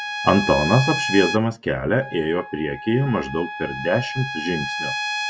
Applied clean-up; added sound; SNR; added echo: none; Trumpet; 7 dB; none.